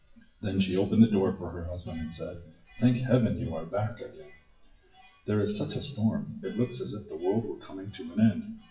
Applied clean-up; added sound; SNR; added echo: classical method WPE with log-MMSE.